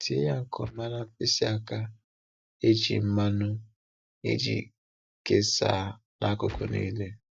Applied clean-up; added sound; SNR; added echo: neural mask model DeepFilterNet 3.